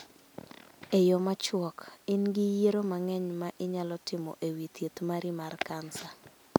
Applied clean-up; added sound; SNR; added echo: none; none; none; none.